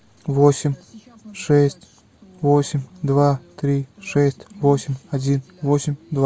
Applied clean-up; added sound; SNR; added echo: none; none; none; none.